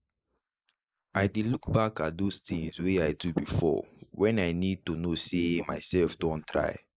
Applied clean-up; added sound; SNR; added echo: neural mask model Resemble Enhance denoiser.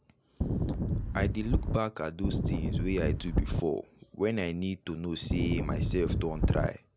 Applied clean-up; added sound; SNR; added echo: none; Wind; -4 dB; none.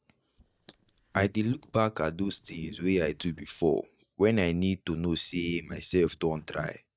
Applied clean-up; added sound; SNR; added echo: neural mask model DeepFilterNet 3.